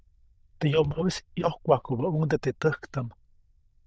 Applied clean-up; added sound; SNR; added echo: neural diffusion model UNIVERSE++.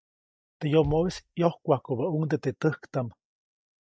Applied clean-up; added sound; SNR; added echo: neural mask model DeepFilterNet 3.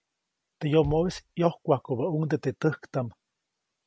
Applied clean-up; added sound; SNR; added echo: none; Bass drum; 17 dB; none.